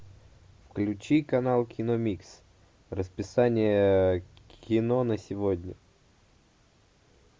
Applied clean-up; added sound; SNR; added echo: none; none; none; none.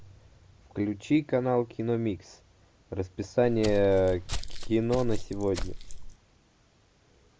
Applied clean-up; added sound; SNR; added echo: none; Walk, footsteps; 3 dB; none.